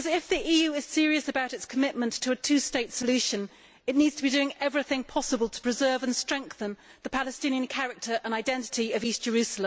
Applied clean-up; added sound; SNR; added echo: none; none; none; none.